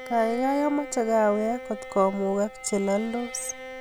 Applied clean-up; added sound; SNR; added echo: none; Bowed string instrument; 14 dB; none.